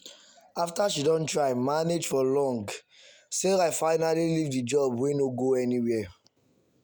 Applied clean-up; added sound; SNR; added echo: none; none; none; none.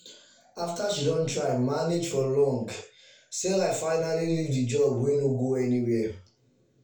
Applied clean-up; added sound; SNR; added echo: none; none; none; reverberation time 0.3 s.